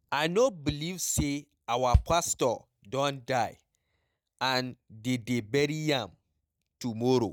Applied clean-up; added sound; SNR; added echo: neural mask model RNNoise.